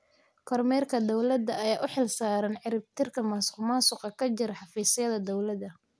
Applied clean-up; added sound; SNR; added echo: none; none; none; none.